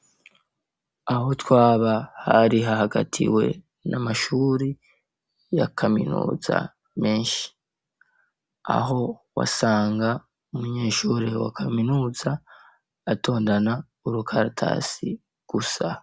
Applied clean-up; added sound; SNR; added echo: none; none; none; none.